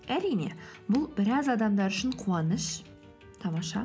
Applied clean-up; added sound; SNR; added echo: none; none; none; none.